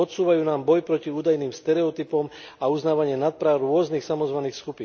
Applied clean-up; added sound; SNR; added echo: none; none; none; none.